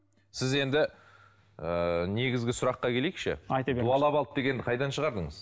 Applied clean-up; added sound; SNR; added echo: none; none; none; none.